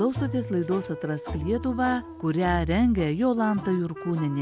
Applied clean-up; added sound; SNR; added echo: none; none; none; none.